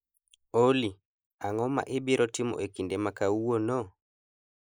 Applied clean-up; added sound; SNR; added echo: neural mask model Resemble Enhance denoiser.